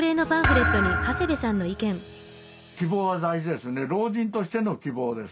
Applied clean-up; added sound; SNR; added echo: none; Thump, thud; 1 dB; none.